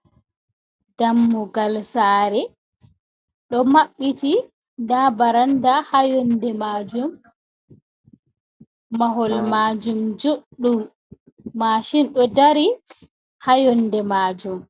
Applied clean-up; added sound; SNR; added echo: none; Brass instrument; 10 dB; none.